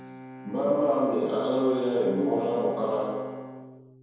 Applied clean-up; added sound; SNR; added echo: none; Bowed string instrument; 13 dB; reverberation time 1.2 s.